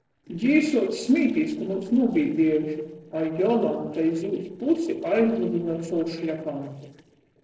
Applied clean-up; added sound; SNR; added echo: neural separator model SepFormer DNS4.